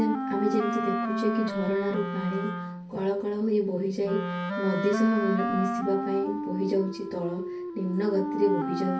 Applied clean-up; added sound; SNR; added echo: none; Wind instrument, woodwind instrument; 3 dB; reverberation time 0.2 s.